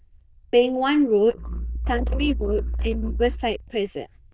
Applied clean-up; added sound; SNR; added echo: neural diffusion model UNIVERSE++.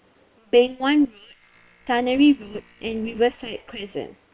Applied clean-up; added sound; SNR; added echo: neural separator model SepFormer WHAM!.